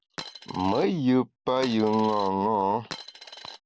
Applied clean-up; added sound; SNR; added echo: none; Coin (dropping); 15 dB; none.